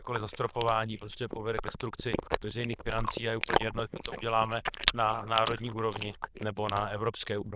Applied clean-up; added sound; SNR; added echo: neural diffusion model UNIVERSE++.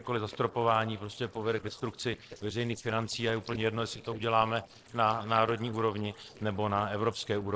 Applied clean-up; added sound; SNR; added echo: neural separator model SepFormer DNS4.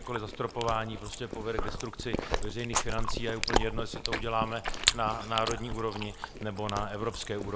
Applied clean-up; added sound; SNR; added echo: none; Chewing, mastication; -1 dB; none.